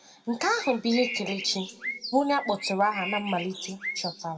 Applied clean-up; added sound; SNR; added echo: none; Bird; 9 dB; reverberation time 1.5 s.